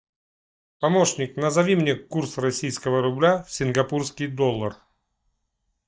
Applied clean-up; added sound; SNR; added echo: neural mask model DeepFilterNet 3.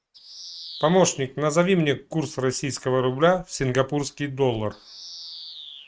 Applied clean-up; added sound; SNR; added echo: neural mask model RNNoise.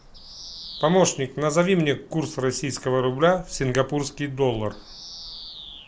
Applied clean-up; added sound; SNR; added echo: none; Bird vocalization, bird call, bird song; 18 dB; none.